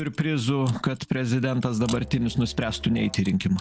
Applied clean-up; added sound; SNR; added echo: none; Musical instrument + Mechanisms; 17 dB; none.